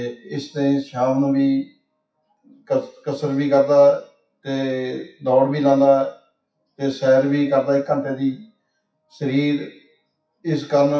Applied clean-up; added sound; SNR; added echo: classical method WPE with log-MMSE.